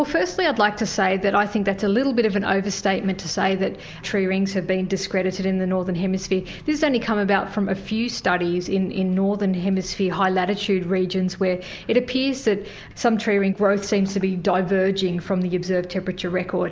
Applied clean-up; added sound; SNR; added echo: none; none; none; none.